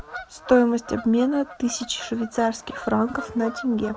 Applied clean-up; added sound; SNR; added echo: none; Bird vocalization, bird call, bird song / Fowl; 15 dB; none.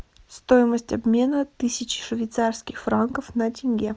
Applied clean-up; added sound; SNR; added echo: none; none; none; none.